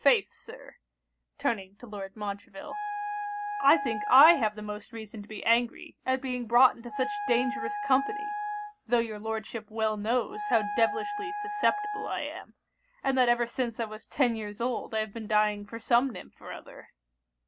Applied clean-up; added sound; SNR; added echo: none; Wind instrument, woodwind instrument; 7 dB; none.